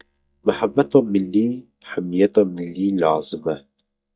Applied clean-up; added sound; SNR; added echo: neural mask model DeepFilterNet 3.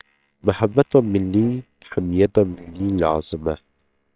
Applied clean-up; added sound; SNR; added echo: neural separator model SepFormer WHAMR!.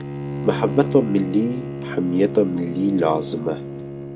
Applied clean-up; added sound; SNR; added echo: none; Bowed string instrument; 7 dB; reverberation time 2.0 s.